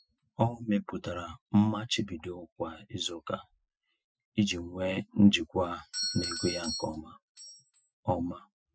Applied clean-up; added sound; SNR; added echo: classical method Wiener filter.